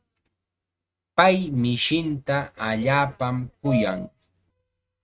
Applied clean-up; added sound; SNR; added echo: neural mask model RNNoise.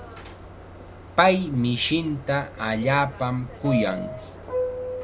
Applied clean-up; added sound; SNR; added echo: none; Subway, metro, underground; 9 dB; none.